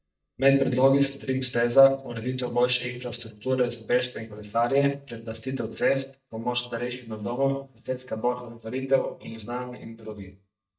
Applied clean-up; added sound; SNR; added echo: neural mask model DeepFilterNet 3.